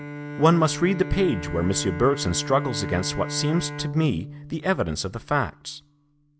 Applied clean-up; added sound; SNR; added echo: none; Bowed string instrument; 10 dB; none.